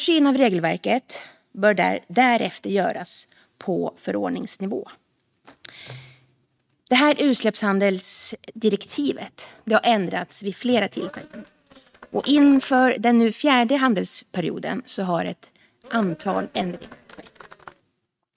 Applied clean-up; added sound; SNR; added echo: neural mask model RNNoise.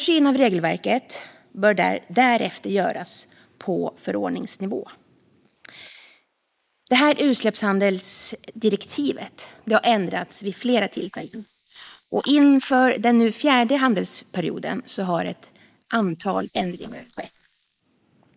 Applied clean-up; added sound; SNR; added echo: neural mask model Resemble Enhance denoiser.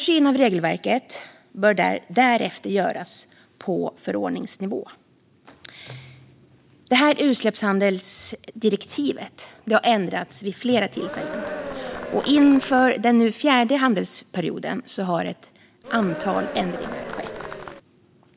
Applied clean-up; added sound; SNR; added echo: none; Cheering; 9 dB; none.